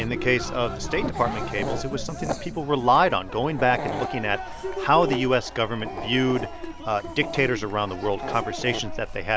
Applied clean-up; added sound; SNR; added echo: none; Dog + Cheering; 6 dB; none.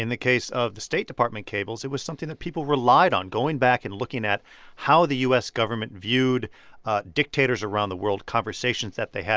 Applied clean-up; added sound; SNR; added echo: none; none; none; none.